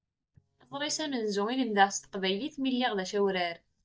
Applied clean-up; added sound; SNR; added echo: neural mask model DeepFilterNet 3.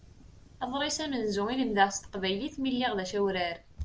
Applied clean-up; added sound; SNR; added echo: none; none; none; none.